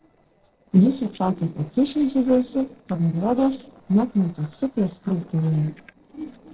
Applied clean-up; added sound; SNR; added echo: neural separator model SepFormer DNS4.